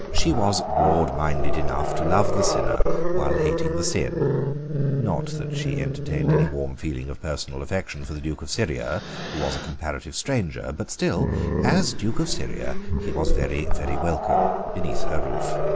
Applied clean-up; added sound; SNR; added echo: none; Growling; -5 dB; none.